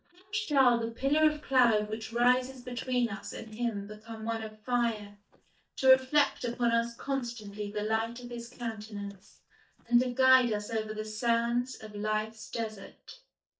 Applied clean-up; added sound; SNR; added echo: neural mask model DeepFilterNet 3.